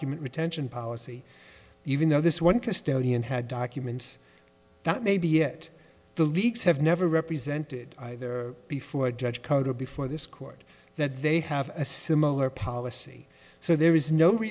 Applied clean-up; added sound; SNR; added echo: none; none; none; none.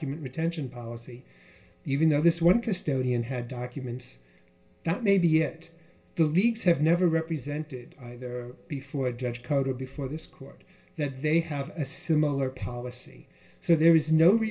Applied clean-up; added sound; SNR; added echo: none; none; none; reverberation time 0.2 s.